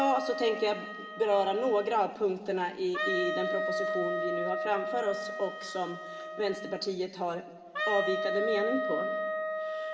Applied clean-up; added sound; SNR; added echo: none; Wind instrument, woodwind instrument; 3 dB; reverberation time 1.6 s.